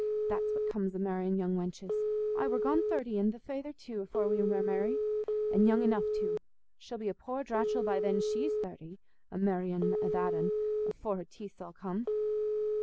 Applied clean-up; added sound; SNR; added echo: none; Telephone; -1 dB; none.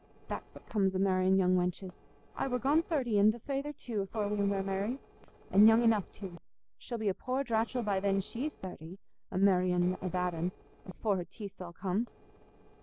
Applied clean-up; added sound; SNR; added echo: neural separator model SepFormer DNS4.